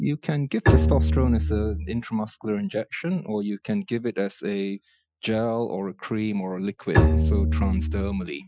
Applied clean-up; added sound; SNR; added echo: classical method Wiener filter.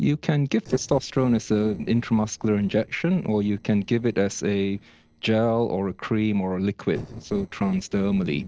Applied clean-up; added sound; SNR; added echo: neural separator model SepFormer DNS4.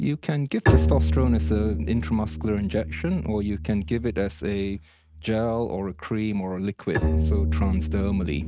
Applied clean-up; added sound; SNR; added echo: neural mask model RNNoise.